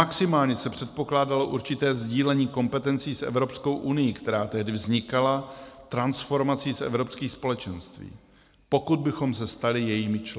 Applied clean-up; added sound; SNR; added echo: none; none; none; none.